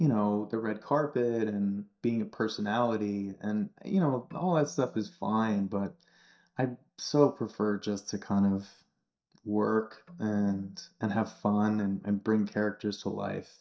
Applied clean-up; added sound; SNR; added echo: neural mask model DeepFilterNet 3.